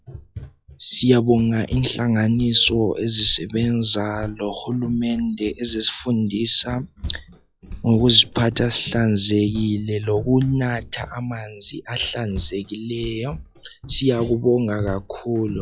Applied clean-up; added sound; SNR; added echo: classical method log-MMSE.